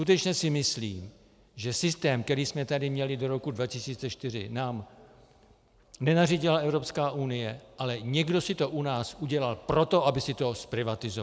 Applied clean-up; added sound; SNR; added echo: none; none; none; none.